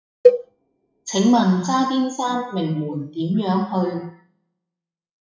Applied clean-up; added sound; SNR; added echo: classical method WPE with log-MMSE.